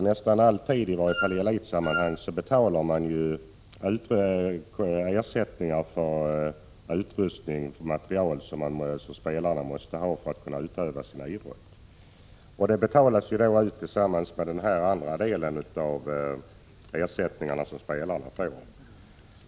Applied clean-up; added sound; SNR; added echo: none; Wind instrument, woodwind instrument; 7 dB; none.